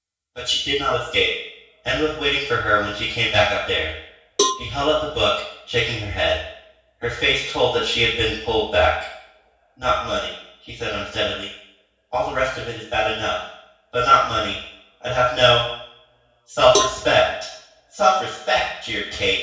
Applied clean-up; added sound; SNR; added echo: none; Cowbell; 6 dB; reverberation time 0.6 s.